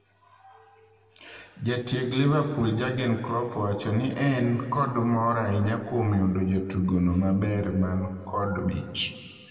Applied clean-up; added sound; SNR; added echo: none; none; none; reverberation time 1.9 s.